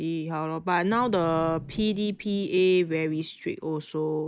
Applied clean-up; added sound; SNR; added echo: neural mask model DeepFilterNet 3.